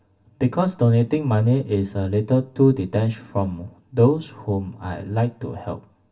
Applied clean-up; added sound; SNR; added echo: none; none; none; reverberation time 0.2 s.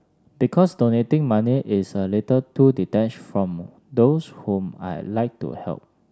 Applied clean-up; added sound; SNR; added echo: none; none; none; none.